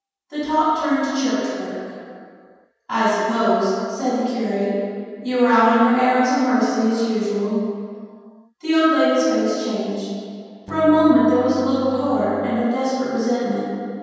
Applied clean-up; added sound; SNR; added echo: none; Electric guitar / Strum; 15 dB; reverberation time 2.1 s.